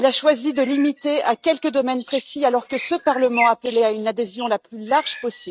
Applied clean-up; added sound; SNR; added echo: neural mask model RNNoise.